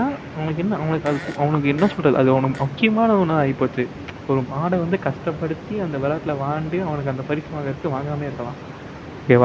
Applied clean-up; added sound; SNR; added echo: none; Fart; 19 dB; none.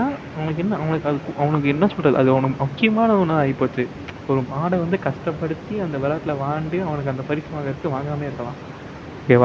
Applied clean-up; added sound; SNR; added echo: none; none; none; none.